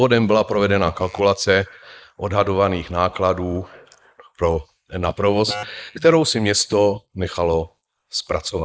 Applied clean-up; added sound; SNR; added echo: neural mask model Resemble Enhance denoiser.